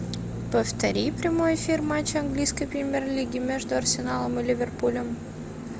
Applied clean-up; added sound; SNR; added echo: none; none; none; none.